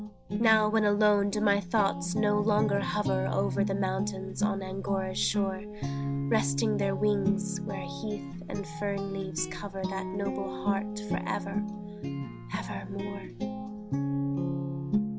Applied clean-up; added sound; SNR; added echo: none; Guitar; 1 dB; none.